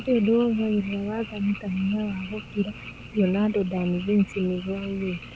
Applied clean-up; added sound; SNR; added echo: none; Frog; 15 dB; none.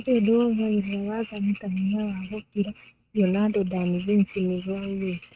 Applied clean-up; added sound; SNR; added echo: neural mask model RNNoise.